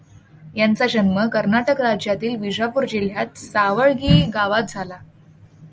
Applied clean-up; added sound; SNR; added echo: none; none; none; none.